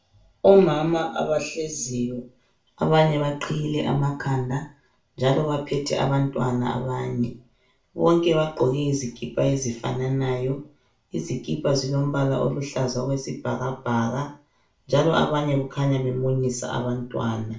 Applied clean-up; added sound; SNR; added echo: none; none; none; reverberation time 0.3 s.